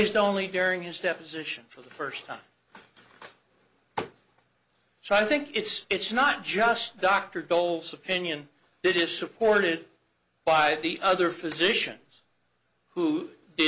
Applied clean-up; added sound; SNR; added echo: none; none; none; none.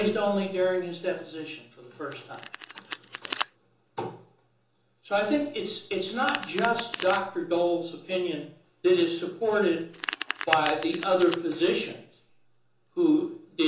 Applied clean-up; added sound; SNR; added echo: none; Domestic sounds, home sounds; 12 dB; reverberation time 0.6 s.